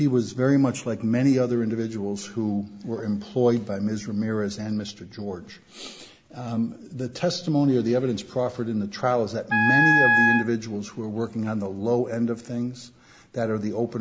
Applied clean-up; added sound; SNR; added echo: none; Wind instrument, woodwind instrument; -3 dB; none.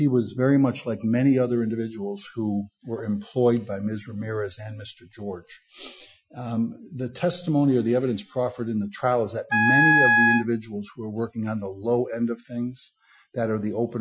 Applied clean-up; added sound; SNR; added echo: classical method Wiener filter.